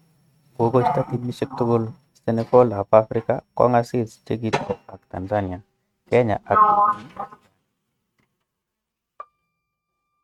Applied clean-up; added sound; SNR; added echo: neural mask model RNNoise.